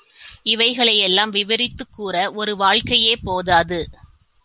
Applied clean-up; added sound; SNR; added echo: none; none; none; none.